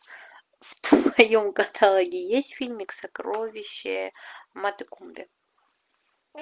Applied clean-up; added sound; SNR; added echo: none; none; none; none.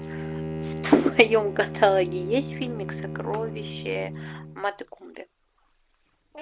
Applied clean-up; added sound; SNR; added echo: none; Bowed string instrument; 9 dB; none.